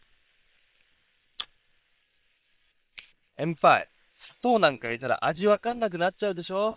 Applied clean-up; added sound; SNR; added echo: neural separator model SepFormer WHAM!.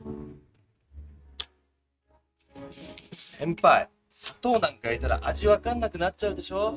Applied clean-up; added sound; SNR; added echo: neural mask model RNNoise.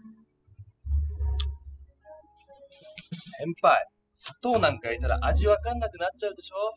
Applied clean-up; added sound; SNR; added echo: classical method spectral subtraction.